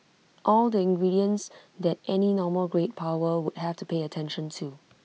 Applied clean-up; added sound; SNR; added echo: none; none; none; none.